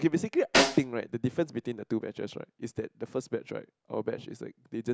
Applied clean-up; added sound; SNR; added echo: none; Snare drum; -2 dB; none.